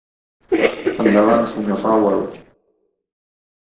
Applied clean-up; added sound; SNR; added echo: neural separator model SepFormer DNS4.